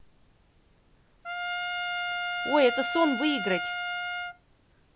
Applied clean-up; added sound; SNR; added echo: none; Trumpet; 2 dB; none.